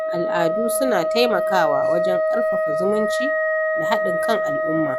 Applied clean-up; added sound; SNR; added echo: none; Wind instrument, woodwind instrument; -3 dB; none.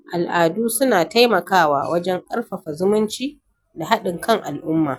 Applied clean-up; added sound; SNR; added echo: none; none; none; none.